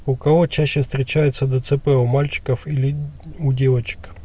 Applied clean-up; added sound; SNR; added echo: none; none; none; none.